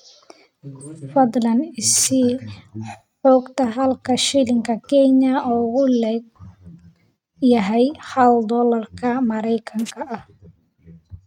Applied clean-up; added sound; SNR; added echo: neural mask model RNNoise.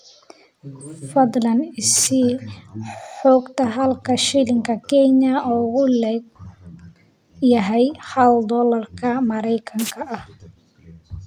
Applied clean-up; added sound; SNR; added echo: none; Domestic sounds, home sounds; 16 dB; none.